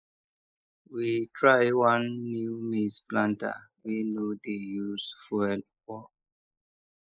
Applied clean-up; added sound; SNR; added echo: neural mask model Resemble Enhance denoiser.